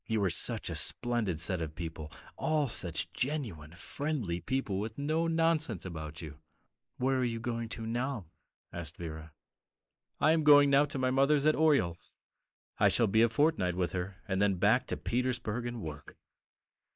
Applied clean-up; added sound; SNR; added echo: neural mask model Resemble Enhance denoiser.